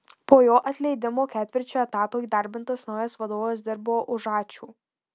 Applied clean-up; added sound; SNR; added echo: none; none; none; none.